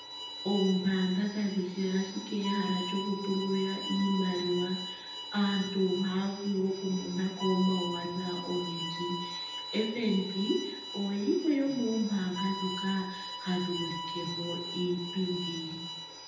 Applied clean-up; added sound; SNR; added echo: none; Bowed string instrument; 8 dB; reverberation time 0.9 s.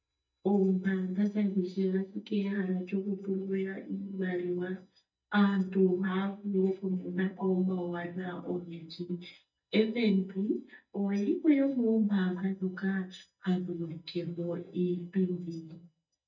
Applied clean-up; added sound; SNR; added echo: neural mask model DeepFilterNet 3.